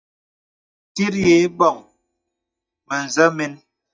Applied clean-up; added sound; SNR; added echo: neural mask model DeepFilterNet 3.